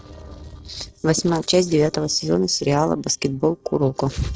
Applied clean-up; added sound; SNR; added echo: neural separator model SepFormer DNS4.